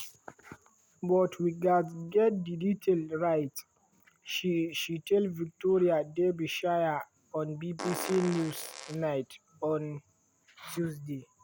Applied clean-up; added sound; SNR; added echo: none; Fart; 10 dB; none.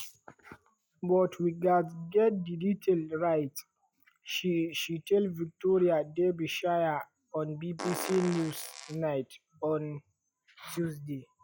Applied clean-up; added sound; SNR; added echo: classical method log-MMSE.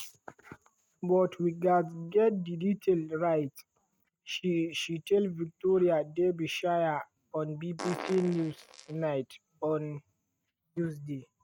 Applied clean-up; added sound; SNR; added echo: neural mask model RNNoise.